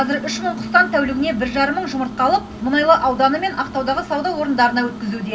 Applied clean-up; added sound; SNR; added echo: none; Microwave oven; 13 dB; reverberation time 0.4 s.